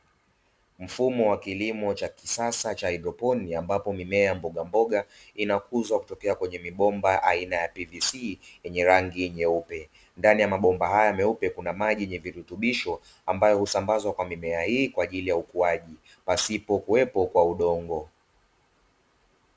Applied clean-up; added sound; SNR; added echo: none; none; none; none.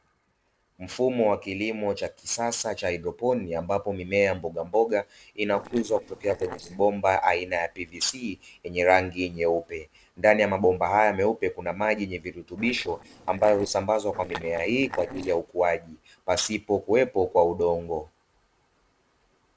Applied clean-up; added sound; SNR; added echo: neural separator model SepFormer DNS4.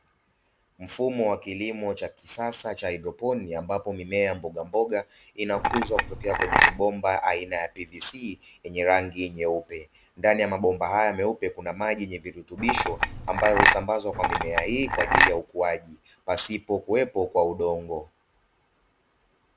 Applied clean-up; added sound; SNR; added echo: none; Chink, clink; -4 dB; none.